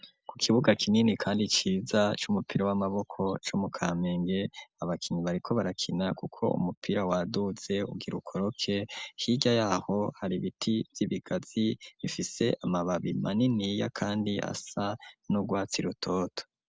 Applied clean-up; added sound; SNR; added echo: none; none; none; none.